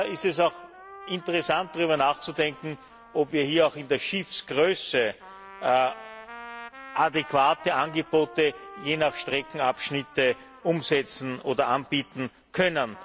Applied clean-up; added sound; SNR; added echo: none; Trumpet; 19 dB; none.